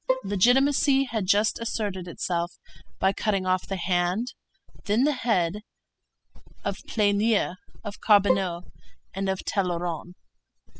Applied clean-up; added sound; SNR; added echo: classical method spectral subtraction.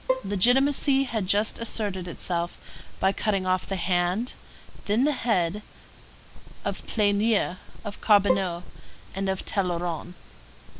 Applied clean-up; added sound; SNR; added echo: none; Bowed string instrument; 8 dB; none.